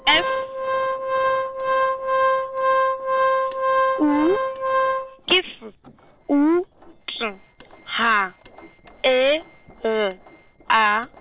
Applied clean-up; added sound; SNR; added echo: neural separator model SepFormer DNS4.